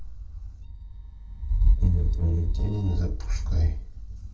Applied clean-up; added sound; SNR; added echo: neural separator model SepFormer DNS4.